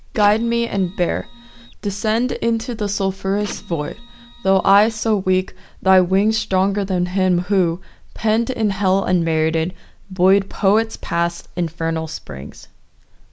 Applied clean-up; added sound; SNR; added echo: none; Printer; 20 dB; none.